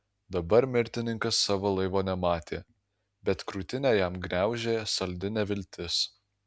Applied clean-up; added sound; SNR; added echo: none; none; none; none.